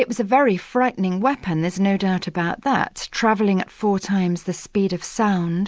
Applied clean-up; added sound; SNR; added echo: none; none; none; none.